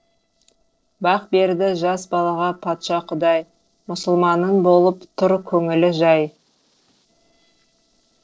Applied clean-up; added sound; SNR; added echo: neural separator model SepFormer DNS4.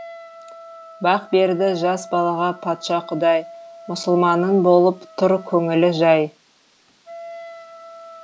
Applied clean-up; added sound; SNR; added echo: none; Wind instrument, woodwind instrument; 20 dB; none.